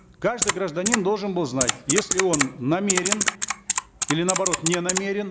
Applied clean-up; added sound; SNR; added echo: none; Typing; 1 dB; none.